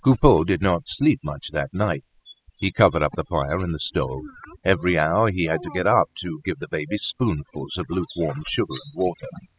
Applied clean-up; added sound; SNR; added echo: classical method spectral subtraction.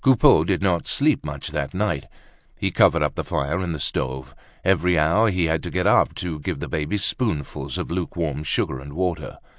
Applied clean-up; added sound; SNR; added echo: none; none; none; none.